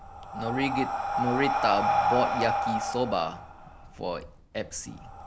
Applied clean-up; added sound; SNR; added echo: none; Breathing; -1 dB; none.